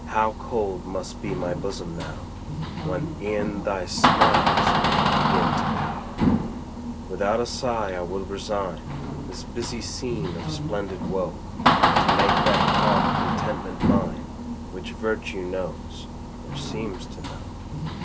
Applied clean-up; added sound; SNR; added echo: none; Door; -5 dB; none.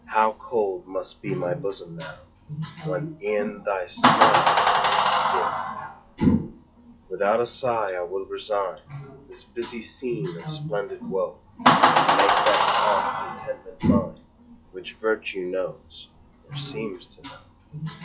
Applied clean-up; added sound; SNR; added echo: classical method log-MMSE.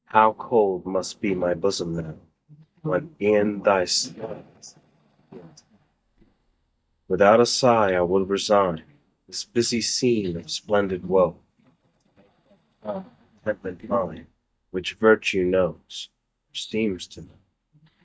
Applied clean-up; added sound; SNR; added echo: neural mask model DeepFilterNet 3.